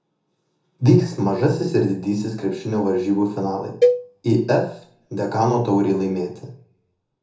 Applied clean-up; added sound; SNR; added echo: none; Cowbell; 2 dB; reverberation time 0.9 s.